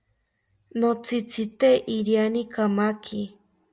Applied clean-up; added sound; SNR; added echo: none; none; none; none.